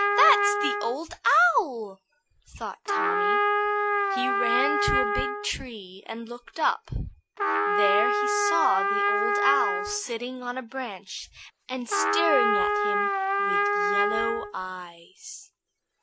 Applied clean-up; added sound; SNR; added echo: none; Trumpet; -3 dB; none.